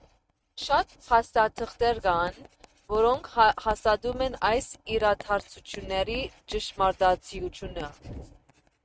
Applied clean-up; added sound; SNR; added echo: neural mask model RNNoise.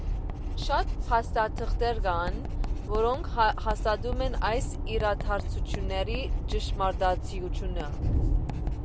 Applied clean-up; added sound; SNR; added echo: none; Writing; 15 dB; none.